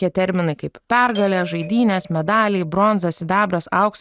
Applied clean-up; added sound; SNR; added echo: neural mask model RNNoise.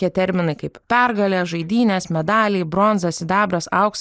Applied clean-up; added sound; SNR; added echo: neural mask model Resemble Enhance denoiser.